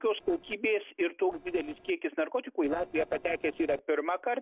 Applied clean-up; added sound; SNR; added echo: neural separator model SepFormer DNS4.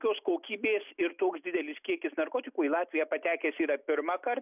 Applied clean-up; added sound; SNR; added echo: none; none; none; none.